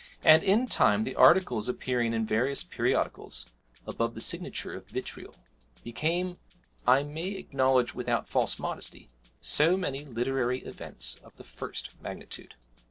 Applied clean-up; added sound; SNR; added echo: neural separator model SepFormer DNS4.